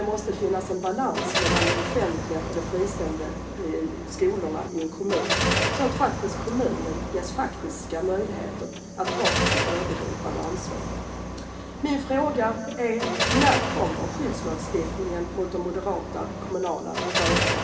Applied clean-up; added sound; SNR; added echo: none; Car; 0 dB; reverberation time 2.5 s.